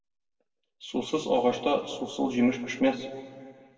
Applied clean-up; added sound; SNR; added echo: none; none; none; reverberation time 1.4 s.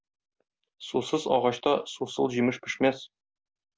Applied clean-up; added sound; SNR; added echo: none; none; none; none.